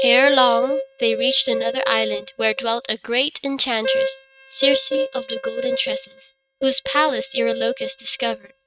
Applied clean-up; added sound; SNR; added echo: neural mask model RNNoise.